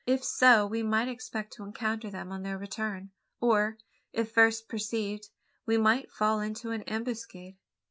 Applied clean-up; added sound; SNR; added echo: none; none; none; none.